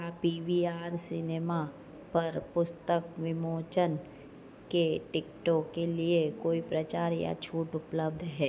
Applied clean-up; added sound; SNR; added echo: none; none; none; none.